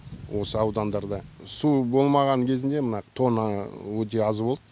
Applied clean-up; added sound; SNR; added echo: none; none; none; none.